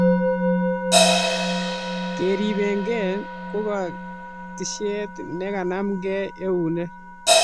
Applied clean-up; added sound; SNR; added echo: none; Crash cymbal + Musical instrument; -4 dB; none.